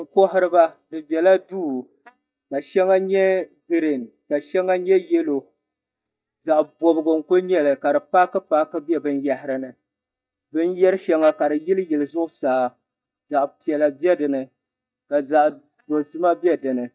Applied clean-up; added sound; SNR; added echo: neural mask model DeepFilterNet 3.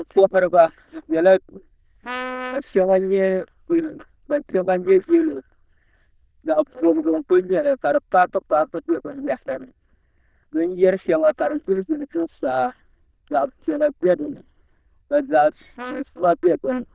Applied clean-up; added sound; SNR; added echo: neural diffusion model UNIVERSE++.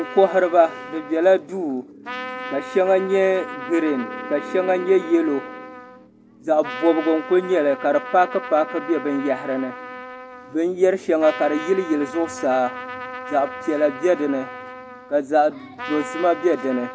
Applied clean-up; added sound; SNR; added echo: none; Trumpet; 13 dB; none.